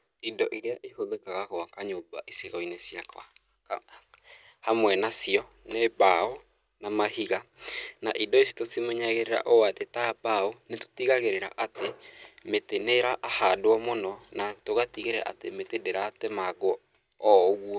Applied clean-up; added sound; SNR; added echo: none; none; none; none.